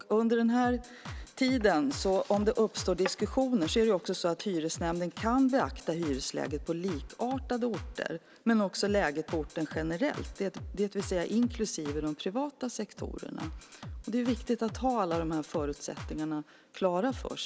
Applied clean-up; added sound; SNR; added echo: none; Drum kit; 14 dB; none.